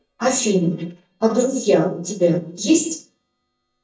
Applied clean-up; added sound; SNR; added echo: neural mask model DeepFilterNet 3.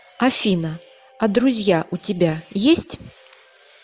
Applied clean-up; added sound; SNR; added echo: none; none; none; none.